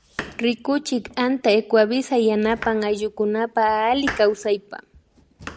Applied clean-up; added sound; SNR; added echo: none; Domestic sounds, home sounds; 17 dB; none.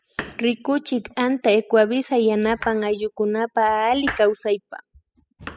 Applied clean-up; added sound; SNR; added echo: classical method spectral subtraction.